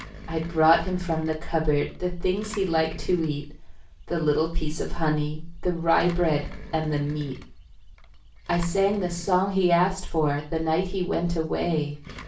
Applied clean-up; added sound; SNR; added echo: none; Engine; 19 dB; reverberation time 0.3 s.